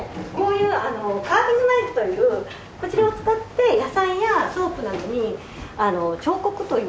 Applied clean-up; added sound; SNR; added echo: none; none; none; none.